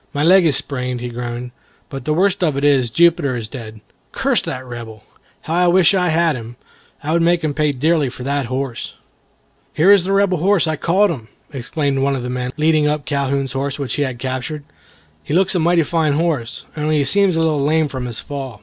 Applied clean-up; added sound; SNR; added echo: none; none; none; none.